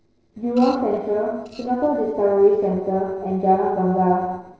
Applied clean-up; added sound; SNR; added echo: neural separator model SepFormer DNS4.